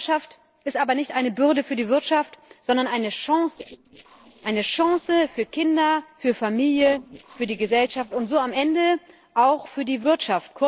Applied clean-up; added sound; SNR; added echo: neural separator model SepFormer DNS4.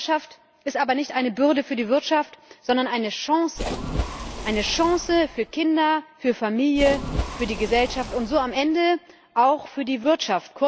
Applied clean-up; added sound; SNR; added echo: none; Splash, splatter; 8 dB; none.